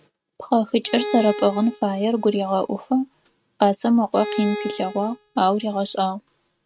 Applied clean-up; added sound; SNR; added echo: neural mask model RNNoise.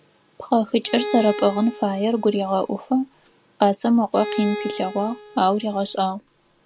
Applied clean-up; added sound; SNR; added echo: none; Bowed string instrument; 12 dB; none.